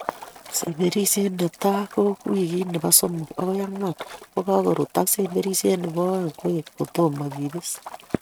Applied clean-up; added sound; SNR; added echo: neural mask model RNNoise.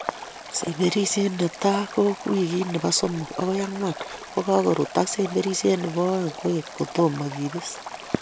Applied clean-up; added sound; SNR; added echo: none; Stream; 15 dB; none.